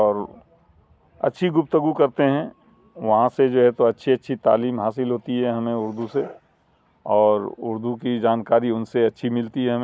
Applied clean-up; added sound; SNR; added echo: none; none; none; none.